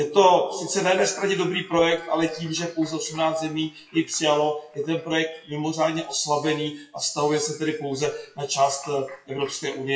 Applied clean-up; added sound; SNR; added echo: classical method WPE with log-MMSE.